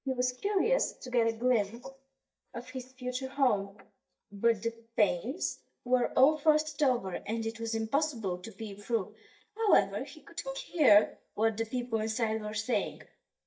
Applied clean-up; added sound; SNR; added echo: neural mask model DeepFilterNet 3.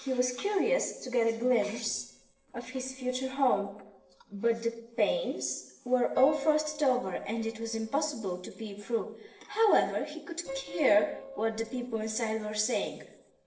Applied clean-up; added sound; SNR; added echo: neural separator model SepFormer DNS4.